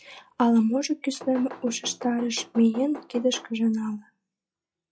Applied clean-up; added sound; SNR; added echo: classical method log-MMSE.